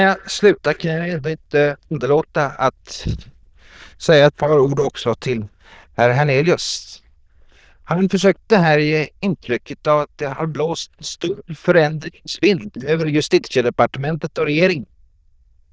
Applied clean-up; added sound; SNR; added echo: neural diffusion model UNIVERSE++.